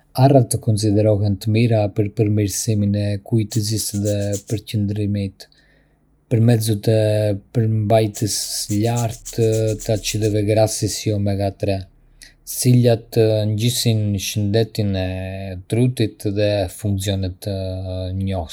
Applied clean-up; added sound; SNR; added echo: none; Rattle (instrument); 18 dB; none.